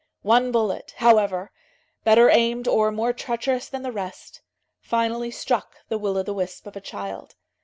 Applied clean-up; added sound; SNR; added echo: none; none; none; none.